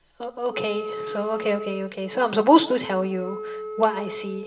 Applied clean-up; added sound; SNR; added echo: none; Wind instrument, woodwind instrument; 11 dB; reverberation time 0.7 s.